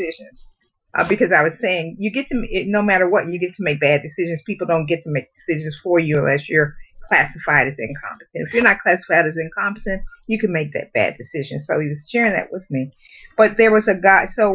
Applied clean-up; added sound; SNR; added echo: classical method Wiener filter.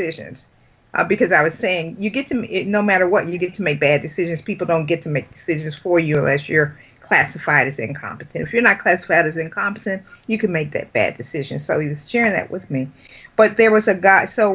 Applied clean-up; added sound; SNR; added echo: none; none; none; none.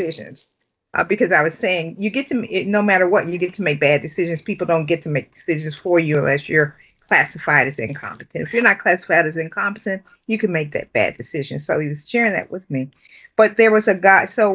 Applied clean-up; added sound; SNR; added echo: neural mask model DeepFilterNet 3.